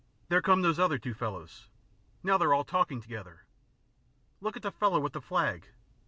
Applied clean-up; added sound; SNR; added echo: none; none; none; none.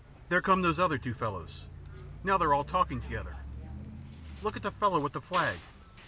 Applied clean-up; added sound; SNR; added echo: none; Bus; 12 dB; none.